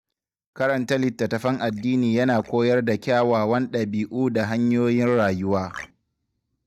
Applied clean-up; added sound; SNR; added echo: neural mask model DeepFilterNet 3.